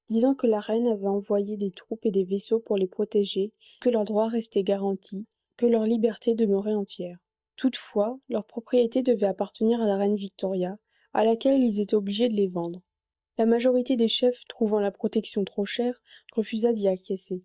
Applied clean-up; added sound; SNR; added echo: neural mask model DeepFilterNet 3.